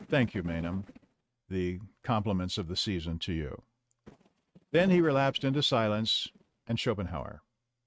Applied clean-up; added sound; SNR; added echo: neural mask model RNNoise.